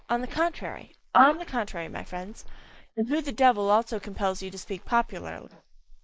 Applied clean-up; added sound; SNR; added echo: neural mask model Resemble Enhance denoiser.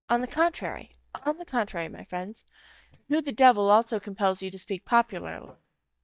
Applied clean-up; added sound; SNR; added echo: neural mask model DeepFilterNet 3.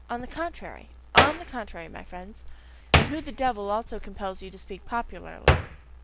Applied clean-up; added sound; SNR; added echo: none; Hands; -4 dB; none.